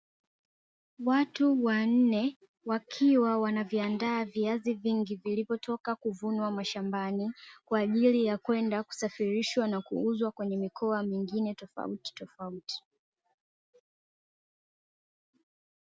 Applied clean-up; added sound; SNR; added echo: none; none; none; none.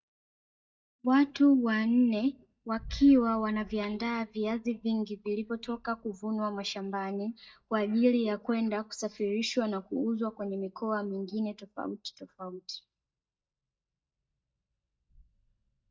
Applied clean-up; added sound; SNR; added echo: neural mask model DeepFilterNet 3.